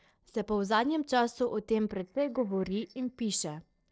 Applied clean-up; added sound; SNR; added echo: neural separator model SepFormer DNS4.